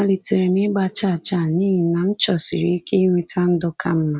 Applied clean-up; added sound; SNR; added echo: none; none; none; none.